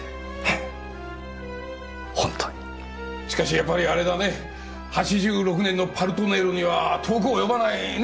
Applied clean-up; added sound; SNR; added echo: none; none; none; none.